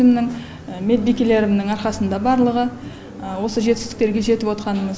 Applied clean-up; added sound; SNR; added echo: none; none; none; none.